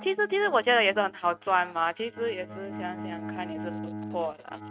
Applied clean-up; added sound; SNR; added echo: neural mask model RNNoise.